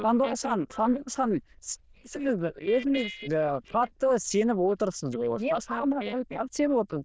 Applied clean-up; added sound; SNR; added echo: neural diffusion model UNIVERSE++.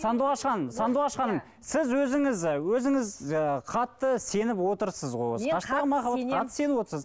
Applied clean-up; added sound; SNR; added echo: none; none; none; none.